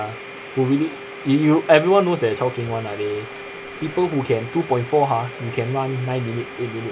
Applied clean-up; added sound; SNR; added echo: none; Domestic sounds, home sounds; 14 dB; none.